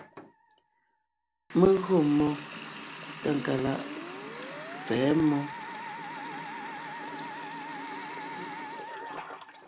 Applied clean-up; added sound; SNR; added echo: none; Musical instrument + Water tap, faucet; 9 dB; none.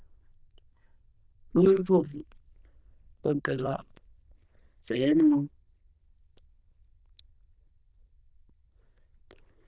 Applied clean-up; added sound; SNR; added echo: neural diffusion model UNIVERSE++.